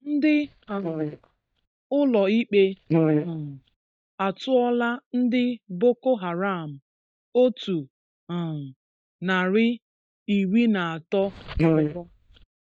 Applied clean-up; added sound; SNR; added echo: neural mask model DeepFilterNet 3.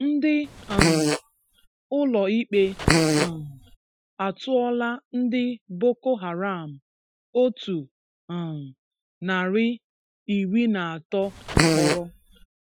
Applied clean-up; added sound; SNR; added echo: classical method Wiener filter.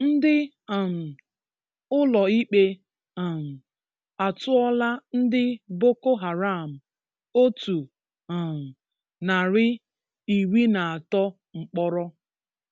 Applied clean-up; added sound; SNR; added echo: none; none; none; none.